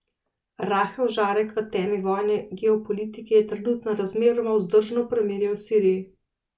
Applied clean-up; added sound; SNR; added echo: none; none; none; none.